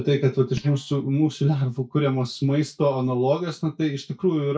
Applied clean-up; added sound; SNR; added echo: neural mask model DeepFilterNet 3.